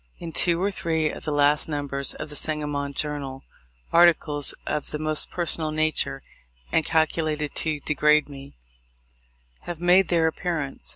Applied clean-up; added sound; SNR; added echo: none; none; none; none.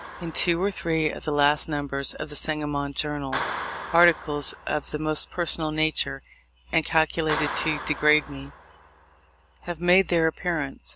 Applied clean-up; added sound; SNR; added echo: none; Clapping; 13 dB; none.